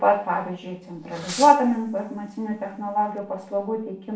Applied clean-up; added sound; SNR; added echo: none; Fireworks; 17 dB; reverberation time 0.4 s.